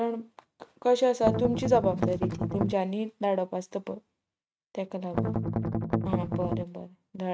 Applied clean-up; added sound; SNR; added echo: neural mask model RNNoise.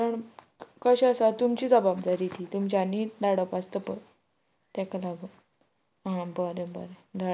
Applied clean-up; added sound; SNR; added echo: none; none; none; none.